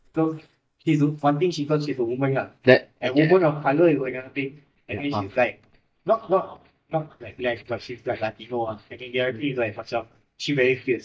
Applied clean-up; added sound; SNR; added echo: neural mask model DeepFilterNet 3.